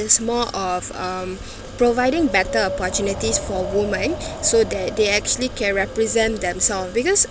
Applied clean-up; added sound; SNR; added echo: none; Wind; 11 dB; none.